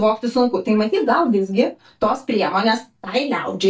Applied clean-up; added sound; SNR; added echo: neural mask model DeepFilterNet 3.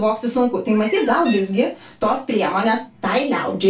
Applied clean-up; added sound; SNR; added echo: none; Bird; 15 dB; reverberation time 0.2 s.